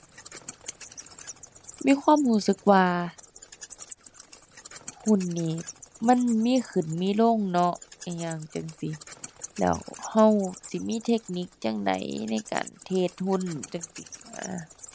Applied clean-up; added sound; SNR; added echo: none; Wild animals; 18 dB; none.